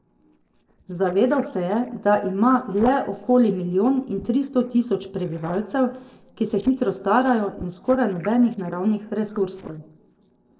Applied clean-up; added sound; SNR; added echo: neural separator model SepFormer DNS4.